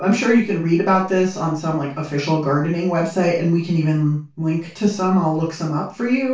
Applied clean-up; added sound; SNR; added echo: none; none; none; reverberation time 0.3 s.